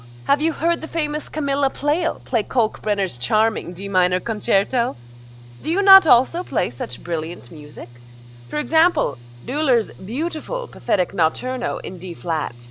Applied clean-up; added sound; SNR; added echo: none; Mechanical fan / Engine; 19 dB; none.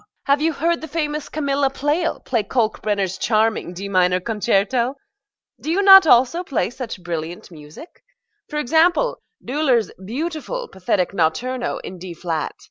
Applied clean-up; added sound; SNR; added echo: none; none; none; none.